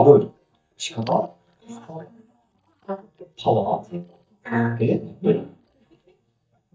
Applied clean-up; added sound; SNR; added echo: neural mask model DeepFilterNet 3.